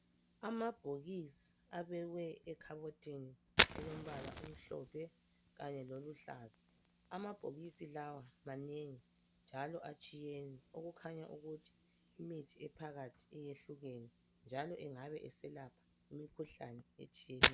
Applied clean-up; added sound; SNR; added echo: none; Fire; -5 dB; none.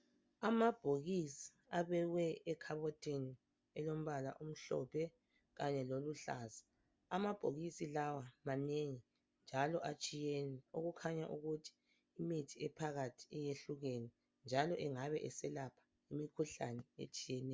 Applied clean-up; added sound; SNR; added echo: none; none; none; none.